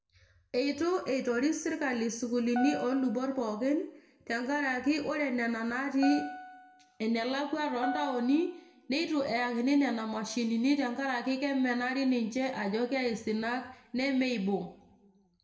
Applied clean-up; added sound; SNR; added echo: none; Piano; 11 dB; reverberation time 0.6 s.